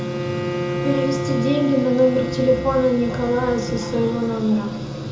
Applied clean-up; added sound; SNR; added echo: none; Bowed string instrument; 9 dB; reverberation time 0.6 s.